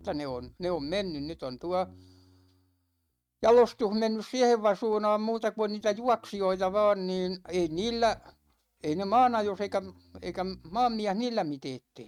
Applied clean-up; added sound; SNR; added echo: neural mask model RNNoise.